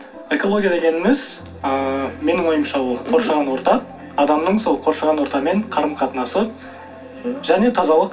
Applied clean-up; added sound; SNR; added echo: none; none; none; reverberation time 0.2 s.